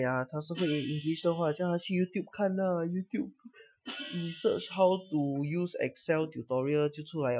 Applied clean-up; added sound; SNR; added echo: classical method Wiener filter.